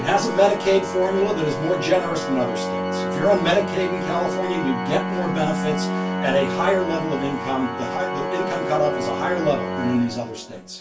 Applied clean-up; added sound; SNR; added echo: none; Organ; 3 dB; reverberation time 0.1 s.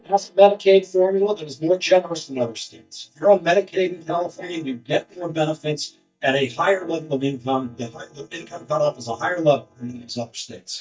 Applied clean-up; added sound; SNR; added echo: neural mask model DeepFilterNet 3.